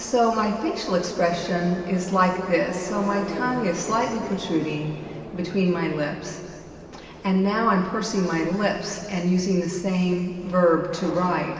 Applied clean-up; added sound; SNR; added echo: none; Subway, metro, underground; 13 dB; reverberation time 2.4 s.